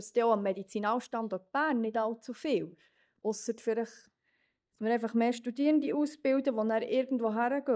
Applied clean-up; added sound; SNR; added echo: neural mask model DeepFilterNet 3.